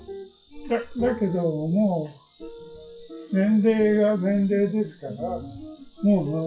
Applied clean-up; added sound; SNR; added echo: classical method WPE with log-MMSE.